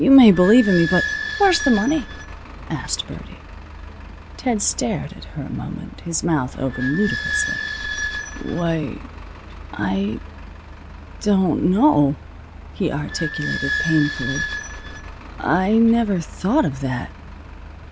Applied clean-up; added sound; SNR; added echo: none; Squeak / Idling; 9 dB; none.